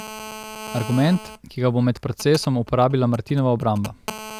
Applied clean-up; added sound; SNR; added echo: none; Telephone; 15 dB; none.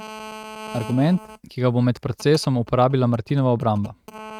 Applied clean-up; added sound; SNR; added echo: neural mask model RNNoise.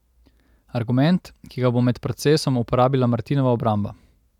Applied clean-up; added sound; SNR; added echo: none; none; none; none.